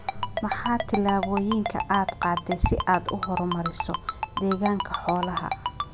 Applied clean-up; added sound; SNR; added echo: none; Ringtone; 5 dB; none.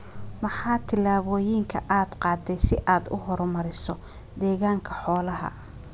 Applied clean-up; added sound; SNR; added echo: none; none; none; none.